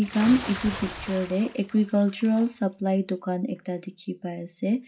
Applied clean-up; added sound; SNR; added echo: none; Bathtub (filling or washing) / Splash, splatter; 15 dB; reverberation time 0.2 s.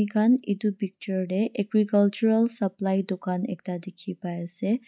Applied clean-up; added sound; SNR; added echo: none; none; none; none.